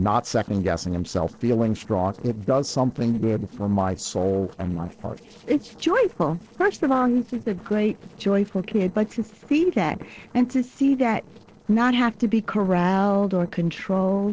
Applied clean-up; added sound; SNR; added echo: neural separator model SepFormer DNS4.